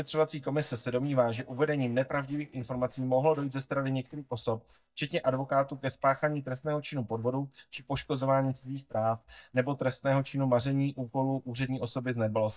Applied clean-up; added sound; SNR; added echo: neural mask model DeepFilterNet 3.